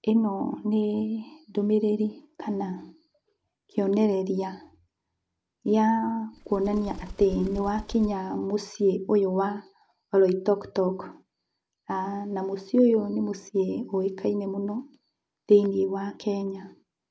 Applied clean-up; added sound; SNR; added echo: none; Bird; 13 dB; none.